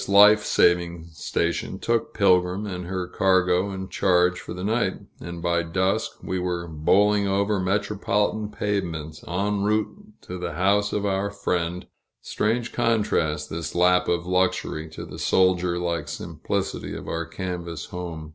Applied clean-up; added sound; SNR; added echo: none; none; none; none.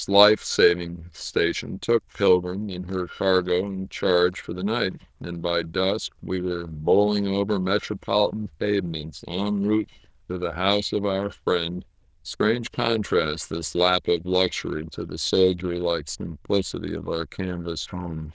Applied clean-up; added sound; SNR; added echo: neural diffusion model UNIVERSE++.